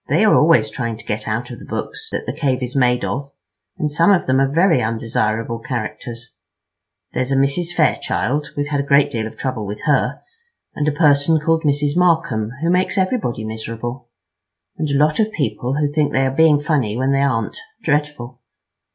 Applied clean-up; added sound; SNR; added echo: none; none; none; none.